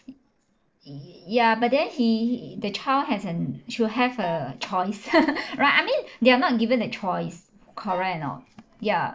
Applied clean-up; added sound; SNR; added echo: neural separator model SepFormer DNS4.